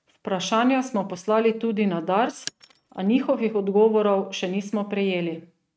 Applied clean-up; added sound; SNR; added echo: neural mask model RNNoise.